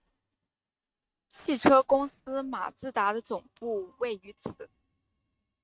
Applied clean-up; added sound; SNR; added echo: neural mask model RNNoise.